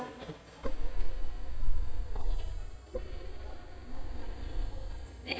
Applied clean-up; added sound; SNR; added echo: neural mask model DeepFilterNet 3.